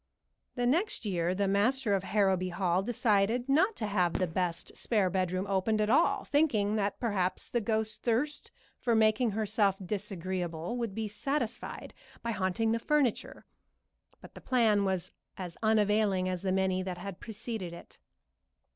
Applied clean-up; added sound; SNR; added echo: none; Fireworks; 15 dB; none.